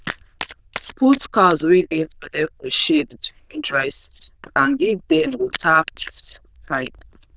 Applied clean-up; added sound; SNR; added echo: neural diffusion model UNIVERSE++.